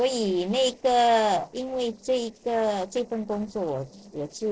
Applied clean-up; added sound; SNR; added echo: neural separator model SepFormer DNS4.